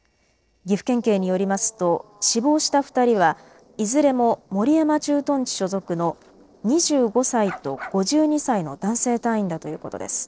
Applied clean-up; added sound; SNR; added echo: neural separator model SepFormer DNS4.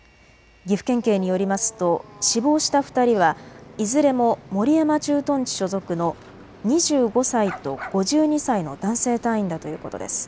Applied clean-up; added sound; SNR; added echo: none; Bark; 15 dB; none.